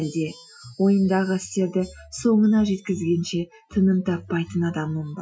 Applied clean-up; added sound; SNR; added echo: classical method Wiener filter.